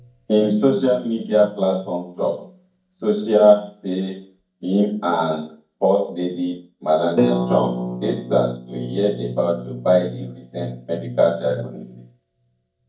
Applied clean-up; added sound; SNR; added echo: neural mask model DeepFilterNet 3.